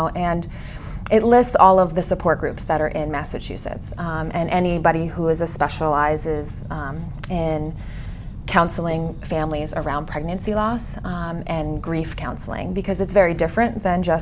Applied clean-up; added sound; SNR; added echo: none; none; none; none.